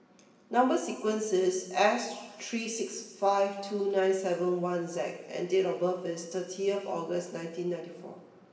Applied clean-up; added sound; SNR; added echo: none; none; none; reverberation time 1.1 s.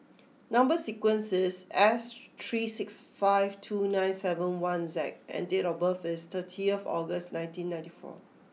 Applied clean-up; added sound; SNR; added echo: none; none; none; none.